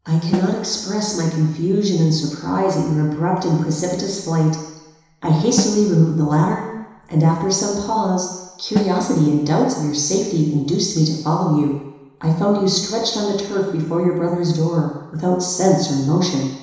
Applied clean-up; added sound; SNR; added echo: none; Snare drum; 13 dB; reverberation time 1.0 s.